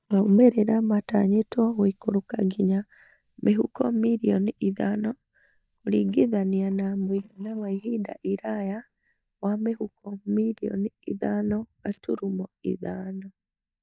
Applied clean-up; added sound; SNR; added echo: neural mask model DeepFilterNet 3.